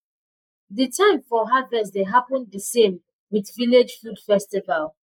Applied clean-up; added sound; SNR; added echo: neural mask model Resemble Enhance denoiser.